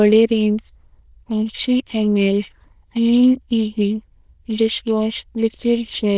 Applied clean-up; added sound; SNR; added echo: neural diffusion model UNIVERSE++.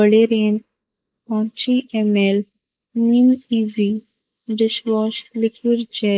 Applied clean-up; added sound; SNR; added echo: neural mask model Resemble Enhance denoiser.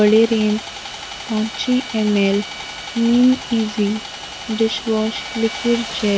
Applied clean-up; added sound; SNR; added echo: none; Sawing; 12 dB; none.